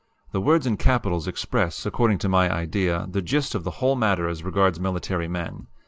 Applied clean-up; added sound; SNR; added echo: none; none; none; none.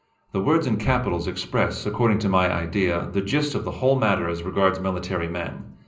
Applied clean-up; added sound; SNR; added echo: none; none; none; reverberation time 0.5 s.